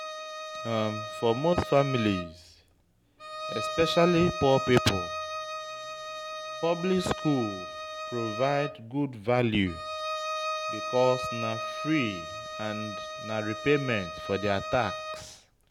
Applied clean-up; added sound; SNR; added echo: none; Bowed string instrument; 7 dB; none.